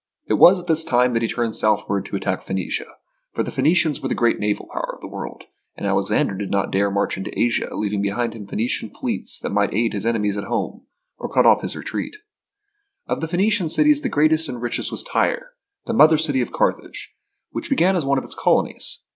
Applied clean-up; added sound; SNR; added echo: none; none; none; none.